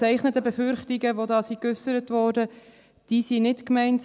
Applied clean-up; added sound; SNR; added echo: none; none; none; none.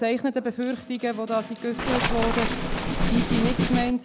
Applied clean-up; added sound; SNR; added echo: none; Snare drum + Waves, surf; 0 dB; none.